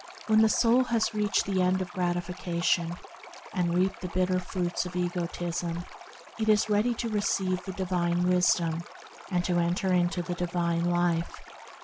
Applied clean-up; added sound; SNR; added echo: none; Stream; 17 dB; none.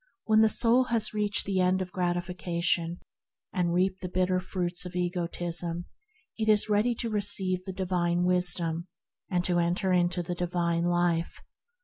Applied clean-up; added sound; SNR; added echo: none; none; none; none.